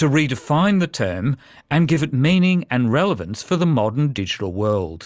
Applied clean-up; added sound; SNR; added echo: none; none; none; none.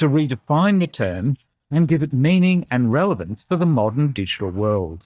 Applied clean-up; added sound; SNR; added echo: neural mask model DeepFilterNet 3.